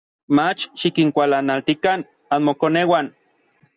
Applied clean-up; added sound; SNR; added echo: none; none; none; none.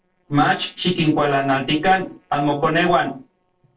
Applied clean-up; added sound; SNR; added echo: neural separator model SepFormer DNS4.